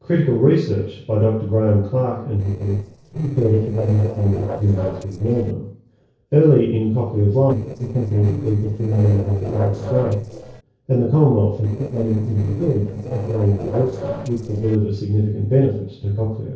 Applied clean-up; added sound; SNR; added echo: neural separator model SepFormer DNS4.